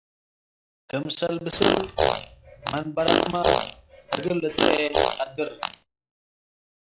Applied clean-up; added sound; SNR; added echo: classical method log-MMSE.